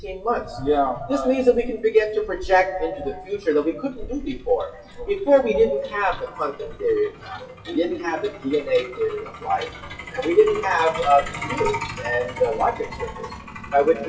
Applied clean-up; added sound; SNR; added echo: classical method WPE with log-MMSE.